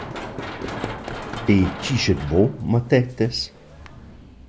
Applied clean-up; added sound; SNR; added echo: none; Run; 11 dB; none.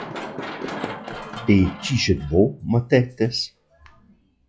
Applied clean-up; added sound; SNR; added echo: classical method log-MMSE.